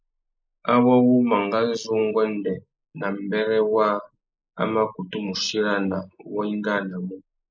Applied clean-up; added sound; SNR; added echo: neural mask model Resemble Enhance denoiser.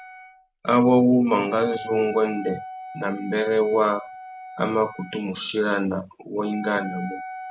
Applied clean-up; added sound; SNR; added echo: none; Wind instrument, woodwind instrument; 15 dB; none.